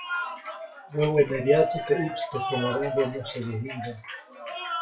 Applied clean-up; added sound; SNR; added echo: classical method WPE with log-MMSE.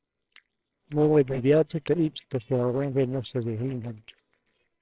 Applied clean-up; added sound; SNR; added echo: neural separator model SepFormer WHAMR!.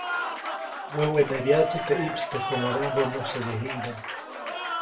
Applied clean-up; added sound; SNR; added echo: none; Applause; 4 dB; reverberation time 0.3 s.